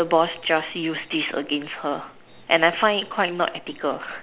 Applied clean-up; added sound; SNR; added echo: none; none; none; none.